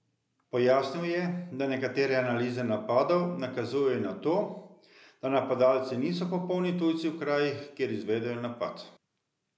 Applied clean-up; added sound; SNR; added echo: none; none; none; none.